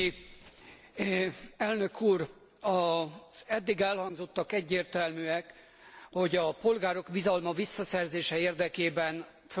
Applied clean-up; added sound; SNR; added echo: none; none; none; none.